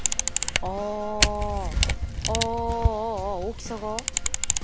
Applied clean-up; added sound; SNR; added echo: none; Camera; -4 dB; none.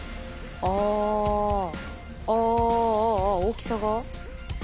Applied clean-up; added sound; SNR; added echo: none; none; none; none.